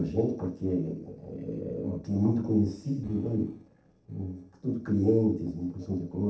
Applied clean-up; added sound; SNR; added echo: neural separator model SepFormer DNS4.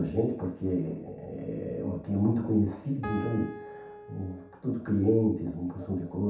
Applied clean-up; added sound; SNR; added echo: none; Piano; 11 dB; reverberation time 0.7 s.